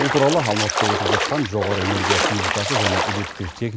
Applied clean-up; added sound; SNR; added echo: none; Splash, splatter; -1 dB; none.